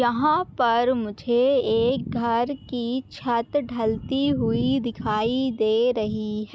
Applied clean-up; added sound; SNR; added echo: none; none; none; none.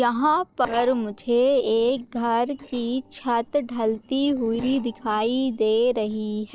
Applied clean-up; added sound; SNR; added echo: neural separator model SepFormer DNS4.